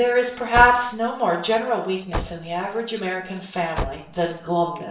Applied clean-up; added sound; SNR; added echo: none; Car; 12 dB; reverberation time 0.6 s.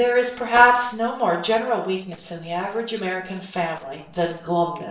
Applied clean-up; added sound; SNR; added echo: neural separator model SepFormer DNS4.